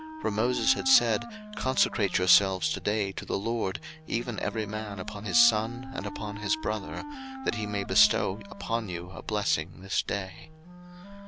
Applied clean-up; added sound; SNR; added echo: none; Wind instrument, woodwind instrument; 12 dB; none.